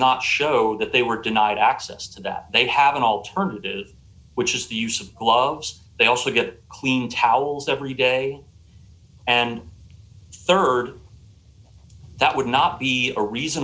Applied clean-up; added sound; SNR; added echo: none; none; none; none.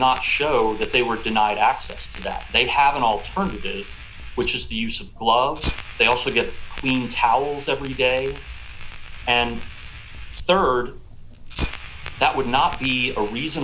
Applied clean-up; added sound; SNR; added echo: none; Fire; 10 dB; none.